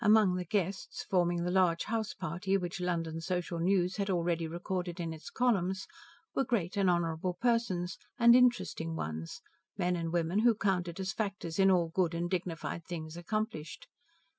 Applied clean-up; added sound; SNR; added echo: none; none; none; none.